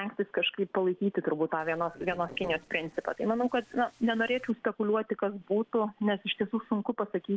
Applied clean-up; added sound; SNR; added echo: neural separator model SepFormer DNS4.